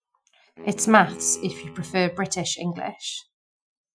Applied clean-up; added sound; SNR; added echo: classical method Wiener filter.